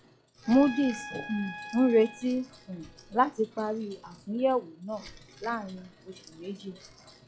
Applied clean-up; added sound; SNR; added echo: classical method log-MMSE.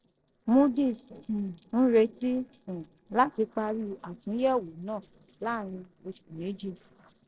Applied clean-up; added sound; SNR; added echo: neural separator model SepFormer DNS4.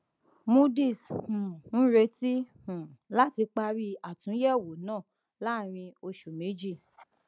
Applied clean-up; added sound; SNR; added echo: none; none; none; none.